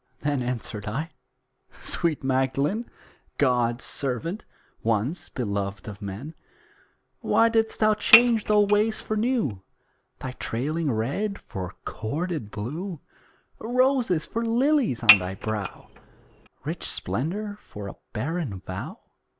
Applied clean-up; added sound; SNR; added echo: none; Dishes, pots, and pans / Chink, clink; 0 dB; none.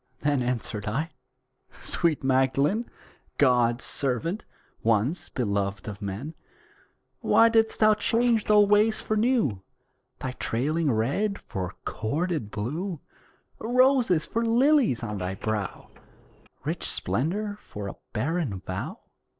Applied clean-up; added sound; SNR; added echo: neural separator model SepFormer DNS4.